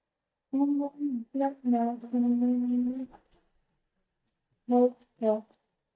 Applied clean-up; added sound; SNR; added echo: neural mask model DeepFilterNet 3.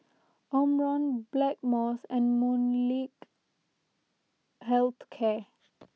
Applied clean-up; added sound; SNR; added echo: none; none; none; none.